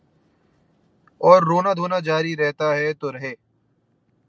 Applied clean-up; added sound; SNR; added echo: none; none; none; none.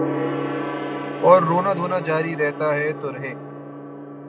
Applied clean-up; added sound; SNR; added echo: none; Gong; 6 dB; none.